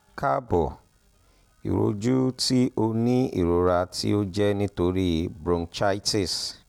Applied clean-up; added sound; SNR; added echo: none; none; none; none.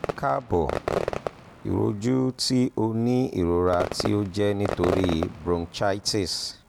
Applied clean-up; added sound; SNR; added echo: none; Fireworks; 8 dB; none.